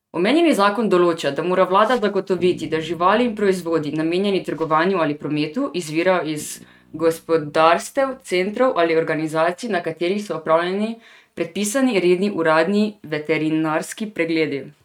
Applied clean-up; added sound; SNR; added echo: neural mask model RNNoise.